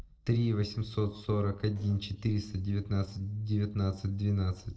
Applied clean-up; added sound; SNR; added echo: neural separator model SepFormer DNS4.